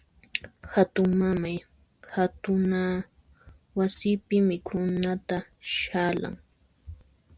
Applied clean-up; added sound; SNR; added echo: none; none; none; none.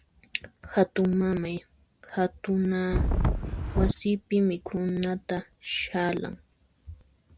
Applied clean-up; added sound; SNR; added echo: none; Wind; -4 dB; none.